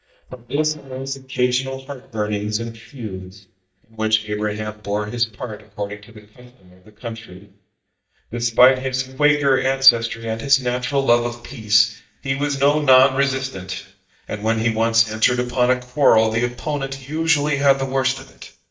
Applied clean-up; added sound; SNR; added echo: neural mask model DeepFilterNet 3.